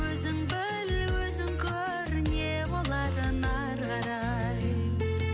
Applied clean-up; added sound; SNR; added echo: none; none; none; none.